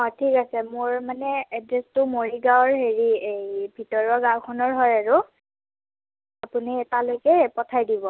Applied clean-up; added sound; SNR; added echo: none; none; none; none.